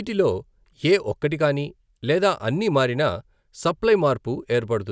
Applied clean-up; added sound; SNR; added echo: none; none; none; none.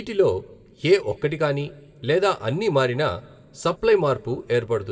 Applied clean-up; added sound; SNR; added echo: none; none; none; reverberation time 1.5 s.